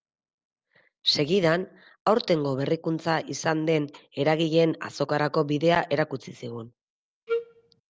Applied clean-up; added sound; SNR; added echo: neural separator model SepFormer DNS4.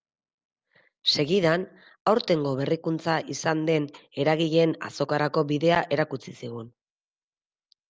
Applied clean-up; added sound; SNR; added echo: none; none; none; none.